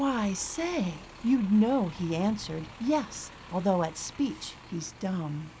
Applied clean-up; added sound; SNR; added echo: none; Bus; 18 dB; none.